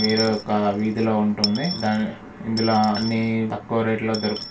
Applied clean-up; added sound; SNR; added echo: none; Coin (dropping) / Dishes, pots, and pans; 11 dB; reverberation time 0.2 s.